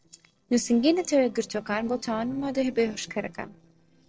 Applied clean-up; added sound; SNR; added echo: neural separator model SepFormer DNS4.